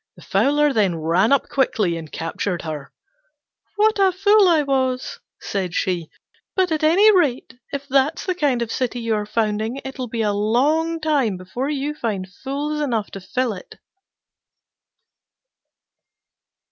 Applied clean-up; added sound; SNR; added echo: none; none; none; none.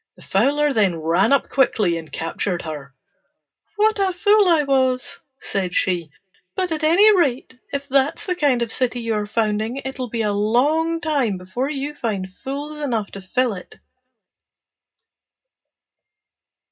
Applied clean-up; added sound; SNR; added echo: none; none; none; reverberation time 0.2 s.